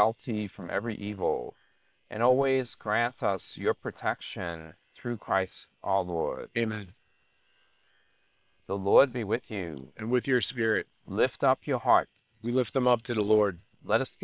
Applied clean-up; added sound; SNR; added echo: neural separator model SepFormer WHAM!.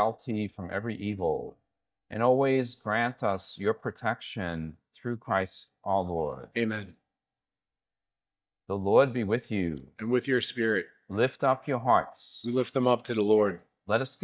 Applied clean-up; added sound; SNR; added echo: neural mask model DeepFilterNet 3.